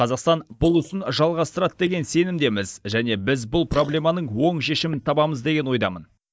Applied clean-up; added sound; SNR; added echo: neural mask model DeepFilterNet 3.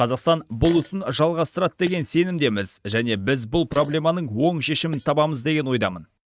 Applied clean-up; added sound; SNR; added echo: neural mask model RNNoise.